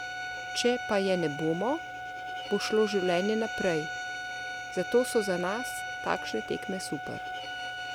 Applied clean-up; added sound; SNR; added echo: none; Bowed string instrument; 6 dB; none.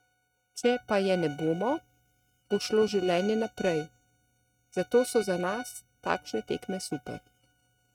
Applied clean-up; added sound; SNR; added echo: neural mask model RNNoise.